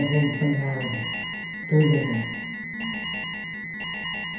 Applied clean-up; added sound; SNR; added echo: none; Alarm; 6 dB; reverberation time 0.9 s.